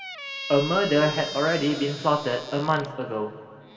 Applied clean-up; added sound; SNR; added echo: none; Squeak; 12 dB; reverberation time 2.4 s.